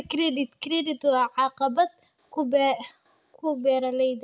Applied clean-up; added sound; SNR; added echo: none; none; none; none.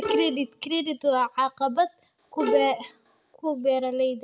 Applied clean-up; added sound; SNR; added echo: none; Bowed string instrument; 4 dB; none.